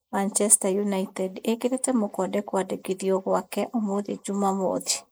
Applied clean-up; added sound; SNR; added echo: neural mask model Resemble Enhance denoiser.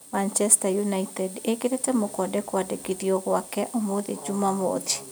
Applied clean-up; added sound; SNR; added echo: none; none; none; none.